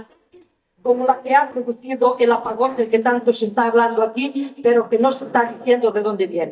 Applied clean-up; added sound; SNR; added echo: neural mask model DeepFilterNet 3.